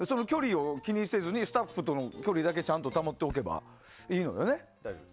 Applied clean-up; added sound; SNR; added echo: none; none; none; none.